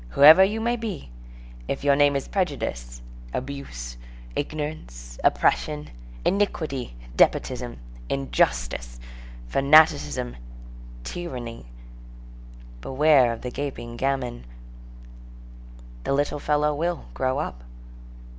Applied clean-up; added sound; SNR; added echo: none; none; none; none.